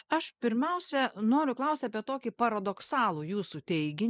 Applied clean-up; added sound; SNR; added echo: neural mask model Resemble Enhance denoiser.